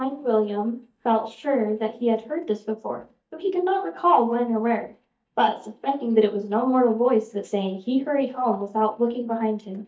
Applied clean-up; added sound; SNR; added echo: neural mask model DeepFilterNet 3.